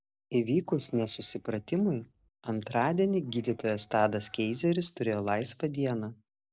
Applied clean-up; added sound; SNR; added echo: neural separator model SepFormer DNS4.